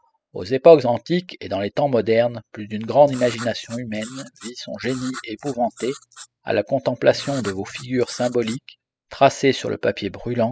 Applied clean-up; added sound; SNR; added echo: classical method spectral subtraction.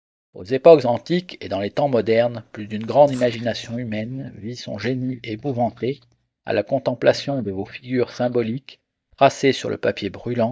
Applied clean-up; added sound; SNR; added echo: neural mask model DeepFilterNet 3.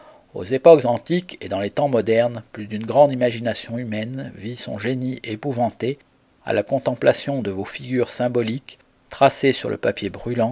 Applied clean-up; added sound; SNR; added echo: none; none; none; none.